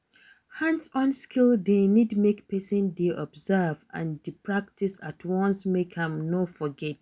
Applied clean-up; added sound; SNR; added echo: none; none; none; none.